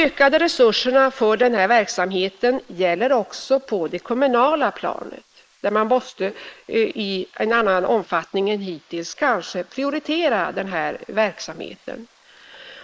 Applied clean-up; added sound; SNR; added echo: neural mask model Resemble Enhance denoiser.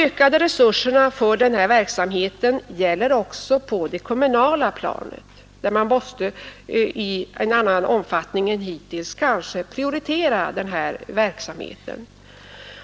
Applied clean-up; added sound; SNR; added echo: none; none; none; none.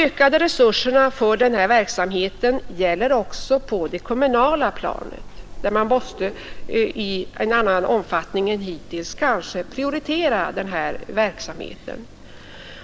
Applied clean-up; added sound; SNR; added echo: none; Wind; 14 dB; none.